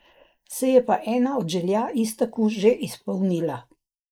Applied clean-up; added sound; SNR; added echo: neural mask model Resemble Enhance denoiser.